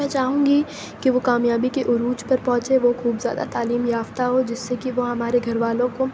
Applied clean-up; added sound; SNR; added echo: none; none; none; none.